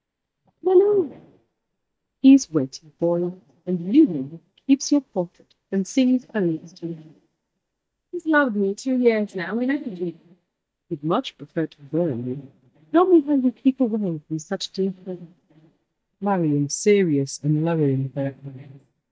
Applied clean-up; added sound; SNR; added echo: neural mask model DeepFilterNet 3.